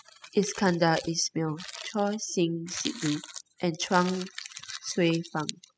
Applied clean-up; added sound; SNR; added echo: classical method spectral subtraction.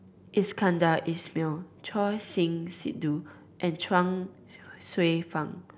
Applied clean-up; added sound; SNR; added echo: none; none; none; none.